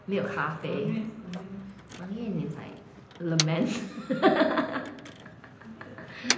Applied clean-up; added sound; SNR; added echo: none; Motor vehicle (road); 9 dB; reverberation time 0.8 s.